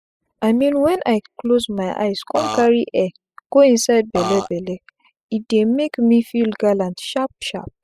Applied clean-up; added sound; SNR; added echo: classical method spectral subtraction.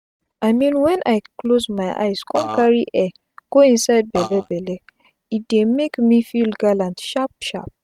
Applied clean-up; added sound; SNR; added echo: neural mask model RNNoise.